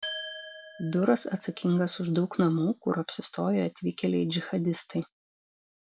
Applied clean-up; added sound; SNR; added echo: none; Glass; 15 dB; none.